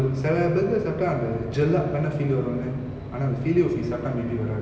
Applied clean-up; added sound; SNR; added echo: none; none; none; none.